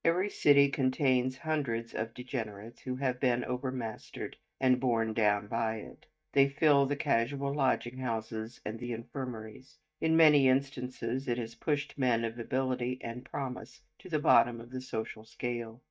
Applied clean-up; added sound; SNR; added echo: neural mask model DeepFilterNet 3.